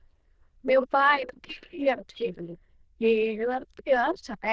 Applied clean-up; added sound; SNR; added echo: neural diffusion model UNIVERSE++.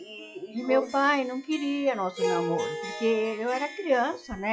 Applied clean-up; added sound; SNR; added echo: classical method log-MMSE.